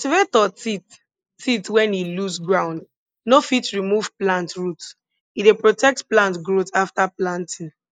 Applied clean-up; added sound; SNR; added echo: neural mask model Resemble Enhance denoiser.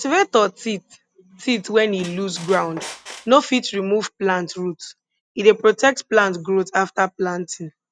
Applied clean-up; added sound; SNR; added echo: none; Squeak; 16 dB; none.